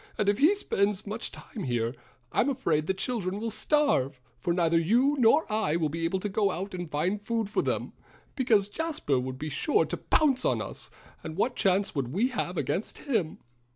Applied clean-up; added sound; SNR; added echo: none; none; none; none.